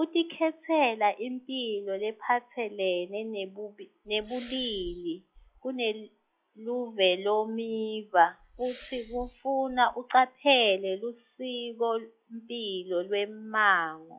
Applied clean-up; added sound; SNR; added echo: classical method log-MMSE.